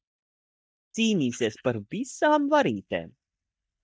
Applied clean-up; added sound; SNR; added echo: neural mask model DeepFilterNet 3.